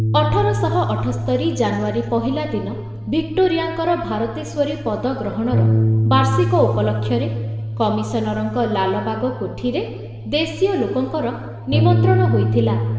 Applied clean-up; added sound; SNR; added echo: none; Bass guitar; 1 dB; reverberation time 1.6 s.